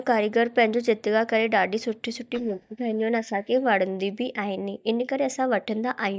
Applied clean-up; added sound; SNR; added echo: neural mask model DeepFilterNet 3.